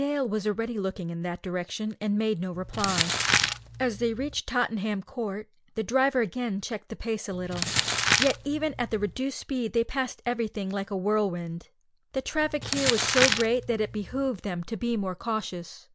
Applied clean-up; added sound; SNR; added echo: none; Crumpling, crinkling; 0 dB; none.